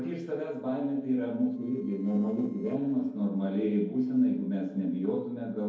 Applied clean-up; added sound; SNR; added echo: neural separator model SepFormer DNS4.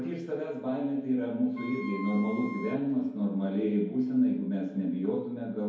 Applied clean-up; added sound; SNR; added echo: none; Wind instrument, woodwind instrument; 14 dB; reverberation time 2.0 s.